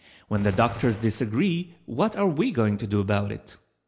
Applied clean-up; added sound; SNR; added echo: none; Gunshot, gunfire; 16 dB; none.